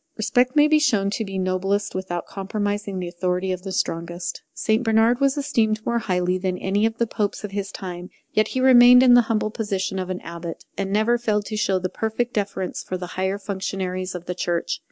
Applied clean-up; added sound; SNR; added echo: none; none; none; none.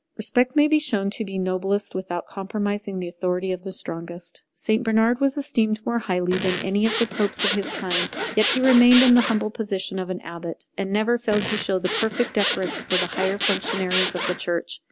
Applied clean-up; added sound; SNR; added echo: none; Zipper (clothing) / Sawing; 2 dB; none.